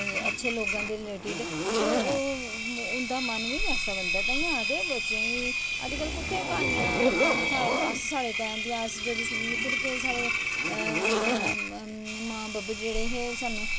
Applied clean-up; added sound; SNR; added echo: none; Engine + Zipper (clothing); -5 dB; none.